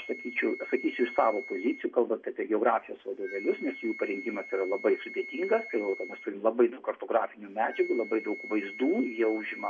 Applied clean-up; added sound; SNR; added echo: none; Wind instrument, woodwind instrument; 14 dB; none.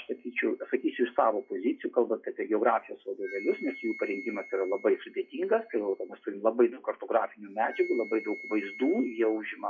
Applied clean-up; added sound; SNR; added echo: classical method log-MMSE.